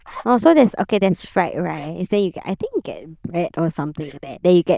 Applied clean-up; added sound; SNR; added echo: neural diffusion model UNIVERSE++.